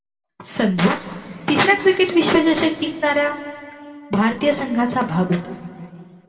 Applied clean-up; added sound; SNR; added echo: none; none; none; reverberation time 2.0 s.